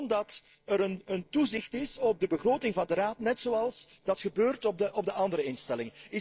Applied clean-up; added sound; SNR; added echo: neural separator model SepFormer DNS4.